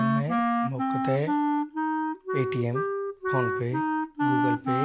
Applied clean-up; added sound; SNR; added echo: none; Wind instrument, woodwind instrument; -5 dB; none.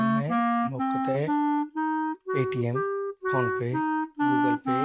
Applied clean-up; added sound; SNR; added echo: neural mask model RNNoise.